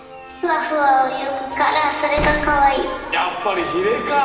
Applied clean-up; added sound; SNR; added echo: none; Slam / Wood; 12 dB; reverberation time 2.7 s.